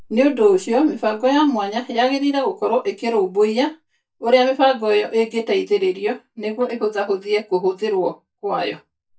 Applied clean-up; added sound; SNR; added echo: neural mask model DeepFilterNet 3.